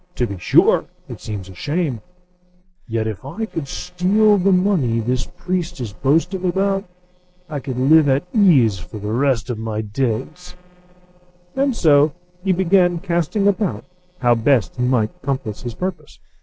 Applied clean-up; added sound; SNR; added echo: neural separator model SepFormer DNS4.